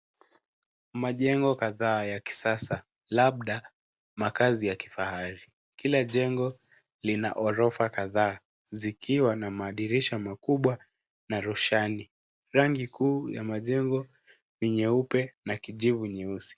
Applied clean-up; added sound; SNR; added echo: none; none; none; none.